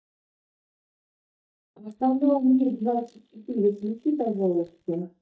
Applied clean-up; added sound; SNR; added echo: neural mask model DeepFilterNet 3.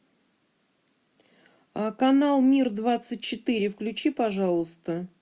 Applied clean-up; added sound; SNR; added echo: none; none; none; none.